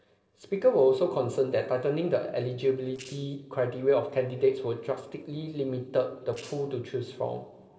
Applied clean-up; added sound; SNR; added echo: neural separator model SepFormer DNS4.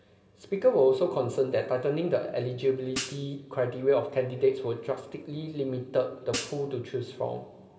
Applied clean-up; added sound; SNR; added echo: none; Hi-hat; 10 dB; reverberation time 1.8 s.